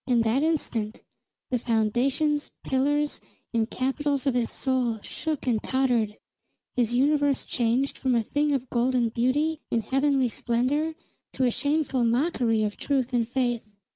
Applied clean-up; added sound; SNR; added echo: none; none; none; none.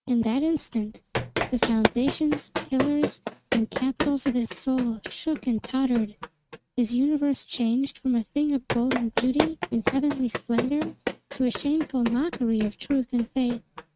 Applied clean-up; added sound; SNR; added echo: neural mask model RNNoise.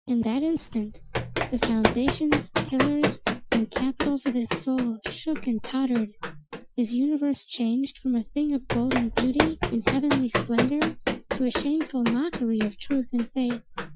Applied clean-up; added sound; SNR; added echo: classical method Wiener filter.